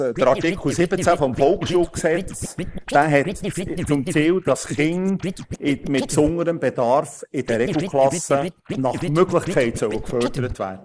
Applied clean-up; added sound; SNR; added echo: neural mask model Resemble Enhance denoiser.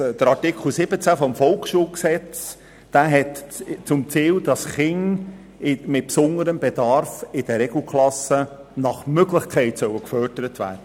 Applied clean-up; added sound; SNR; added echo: none; none; none; none.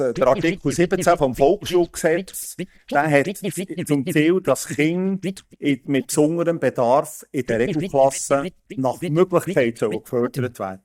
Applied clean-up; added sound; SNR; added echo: neural mask model DeepFilterNet 3.